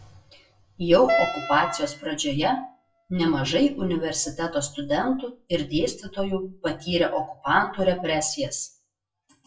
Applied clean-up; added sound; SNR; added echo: classical method WPE with log-MMSE.